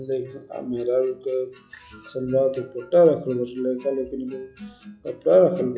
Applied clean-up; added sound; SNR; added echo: classical method log-MMSE.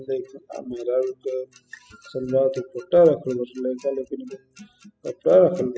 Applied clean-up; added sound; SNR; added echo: classical method spectral subtraction.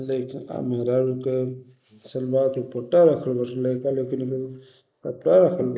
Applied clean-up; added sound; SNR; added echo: neural mask model Resemble Enhance denoiser.